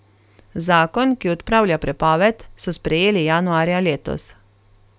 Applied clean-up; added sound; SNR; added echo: none; none; none; none.